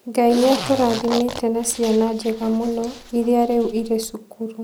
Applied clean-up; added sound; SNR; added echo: none; Zipper (clothing); 12 dB; none.